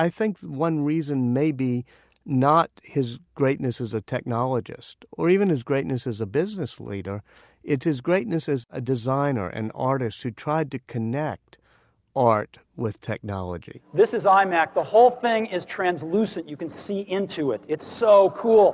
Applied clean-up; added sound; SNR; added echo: none; none; none; none.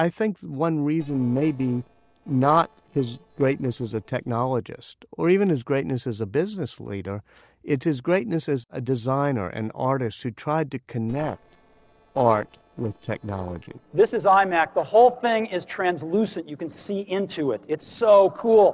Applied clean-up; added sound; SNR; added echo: neural separator model SepFormer DNS4.